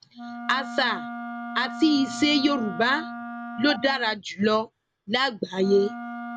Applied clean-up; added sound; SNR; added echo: none; Wind instrument, woodwind instrument; 11 dB; none.